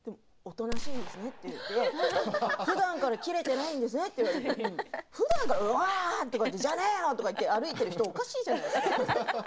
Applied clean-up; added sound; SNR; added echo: none; Gunshot, gunfire; 8 dB; none.